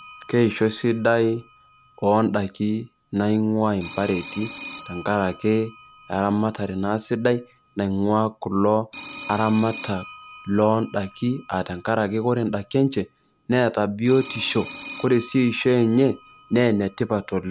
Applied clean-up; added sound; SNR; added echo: none; Telephone; 14 dB; none.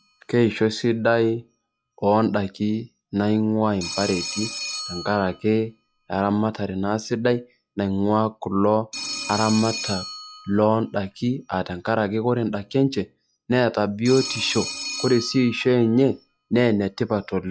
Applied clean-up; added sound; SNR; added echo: classical method log-MMSE.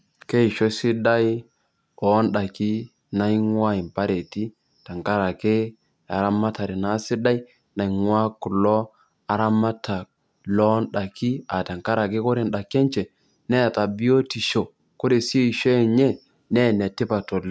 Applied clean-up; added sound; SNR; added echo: none; none; none; none.